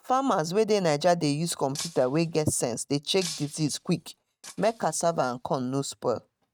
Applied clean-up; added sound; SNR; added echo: neural mask model RNNoise.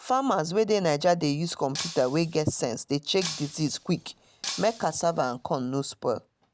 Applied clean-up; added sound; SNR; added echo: none; Shatter; 12 dB; none.